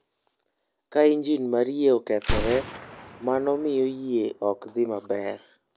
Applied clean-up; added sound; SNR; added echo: none; Gunshot, gunfire; 10 dB; none.